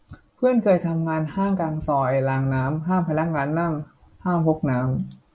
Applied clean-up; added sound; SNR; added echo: none; none; none; none.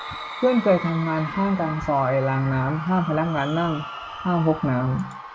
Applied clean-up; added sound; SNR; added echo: none; Crowd / Cheering; 11 dB; none.